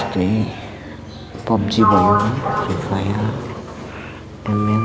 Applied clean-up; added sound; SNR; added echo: none; Sliding door; 3 dB; none.